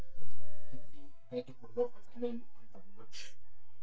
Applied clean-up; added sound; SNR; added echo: neural mask model DeepFilterNet 3.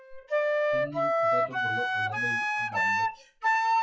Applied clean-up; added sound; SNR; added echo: classical method WPE with log-MMSE.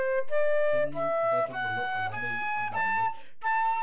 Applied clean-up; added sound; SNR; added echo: none; Wind instrument, woodwind instrument; -5 dB; reverberation time 0.3 s.